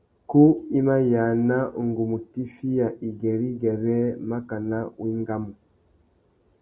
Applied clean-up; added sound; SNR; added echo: none; none; none; none.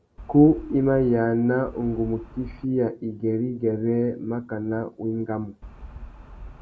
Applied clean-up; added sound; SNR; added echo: none; Wind; 16 dB; none.